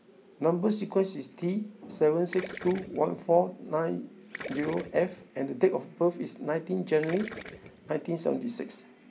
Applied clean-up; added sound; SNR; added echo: none; Gurgling; 16 dB; none.